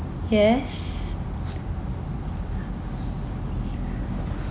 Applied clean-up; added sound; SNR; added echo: none; none; none; none.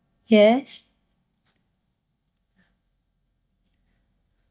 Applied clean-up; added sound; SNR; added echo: neural mask model DeepFilterNet 3.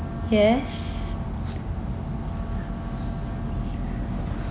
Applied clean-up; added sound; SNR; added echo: none; Wind instrument, woodwind instrument; 14 dB; none.